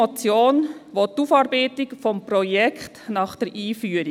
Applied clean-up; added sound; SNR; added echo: none; none; none; none.